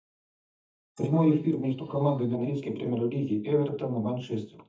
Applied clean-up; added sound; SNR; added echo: neural mask model DeepFilterNet 3.